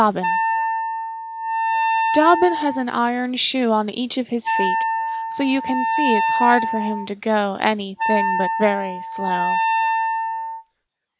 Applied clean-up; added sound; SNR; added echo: none; Wind instrument, woodwind instrument; 0 dB; none.